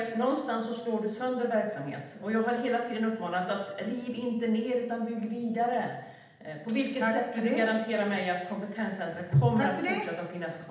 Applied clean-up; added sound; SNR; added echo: none; none; none; reverberation time 0.8 s.